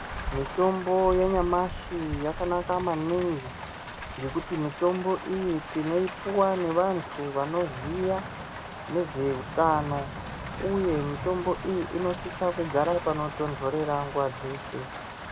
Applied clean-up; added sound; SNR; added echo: none; Rain; 9 dB; none.